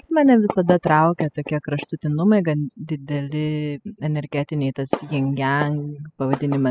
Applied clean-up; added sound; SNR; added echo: classical method spectral subtraction.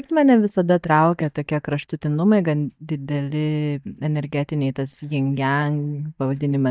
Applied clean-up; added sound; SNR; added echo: neural mask model DeepFilterNet 3.